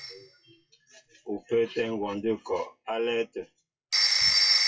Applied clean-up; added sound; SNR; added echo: classical method WPE with log-MMSE.